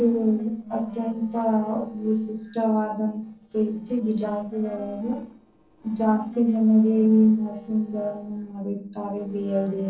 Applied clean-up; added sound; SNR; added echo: neural separator model SepFormer DNS4.